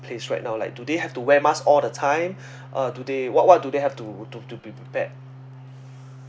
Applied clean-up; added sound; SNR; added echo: none; Organ; 18 dB; none.